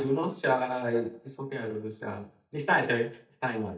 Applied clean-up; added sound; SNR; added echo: neural mask model DeepFilterNet 3.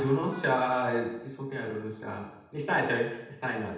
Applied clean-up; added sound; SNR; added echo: none; Wind instrument, woodwind instrument; 20 dB; reverberation time 0.9 s.